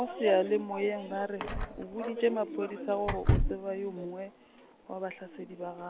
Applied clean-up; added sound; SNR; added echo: none; Door / Car; 1 dB; none.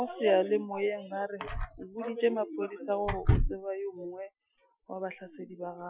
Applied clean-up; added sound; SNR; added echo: classical method Wiener filter.